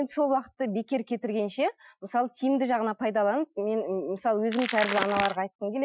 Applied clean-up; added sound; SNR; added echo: classical method Wiener filter.